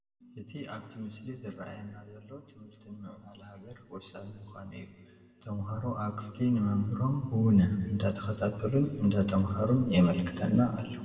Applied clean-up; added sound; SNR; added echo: none; none; none; reverberation time 1.7 s.